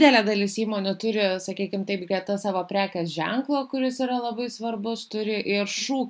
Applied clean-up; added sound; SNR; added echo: none; none; none; none.